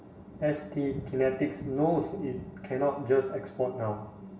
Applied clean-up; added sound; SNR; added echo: none; Thunder; 16 dB; reverberation time 0.2 s.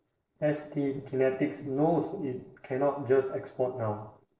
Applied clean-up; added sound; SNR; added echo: neural separator model SepFormer DNS4.